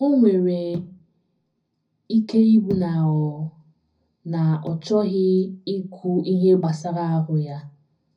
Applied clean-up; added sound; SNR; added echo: none; none; none; reverberation time 0.4 s.